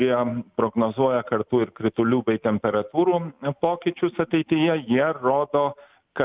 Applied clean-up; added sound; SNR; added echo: none; none; none; none.